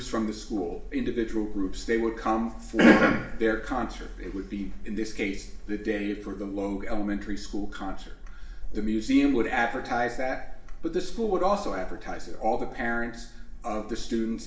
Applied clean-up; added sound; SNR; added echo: none; none; none; reverberation time 0.7 s.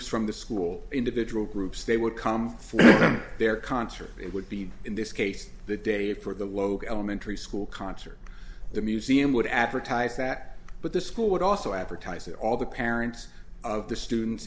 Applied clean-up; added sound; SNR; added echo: none; none; none; none.